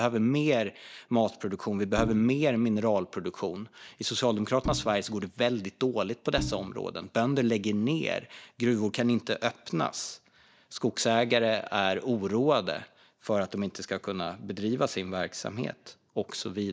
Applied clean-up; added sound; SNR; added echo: neural mask model DeepFilterNet 3.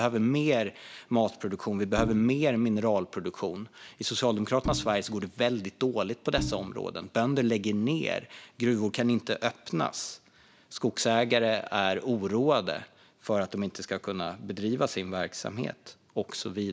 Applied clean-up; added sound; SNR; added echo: none; Bowed string instrument; 9 dB; none.